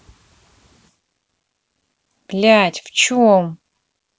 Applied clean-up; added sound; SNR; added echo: none; none; none; none.